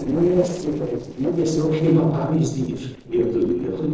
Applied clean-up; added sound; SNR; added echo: neural separator model SepFormer DNS4.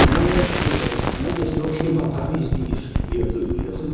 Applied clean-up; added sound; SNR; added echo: none; Explosion; -2 dB; reverberation time 0.5 s.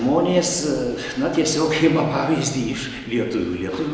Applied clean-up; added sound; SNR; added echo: none; none; none; none.